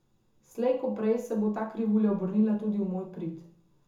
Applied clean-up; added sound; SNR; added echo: none; none; none; reverberation time 0.6 s.